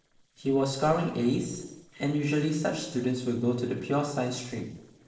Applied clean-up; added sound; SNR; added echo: neural separator model SepFormer DNS4.